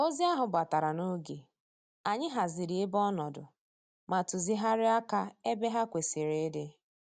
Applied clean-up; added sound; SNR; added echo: none; none; none; none.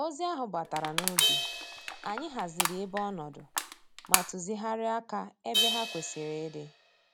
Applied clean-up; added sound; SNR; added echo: none; Crash cymbal + Crushing; -2 dB; none.